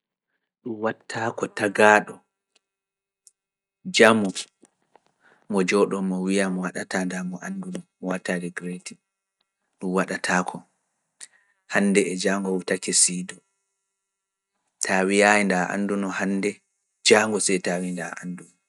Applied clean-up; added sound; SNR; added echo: neural mask model DeepFilterNet 3.